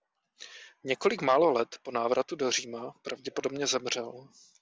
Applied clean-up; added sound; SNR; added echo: none; none; none; none.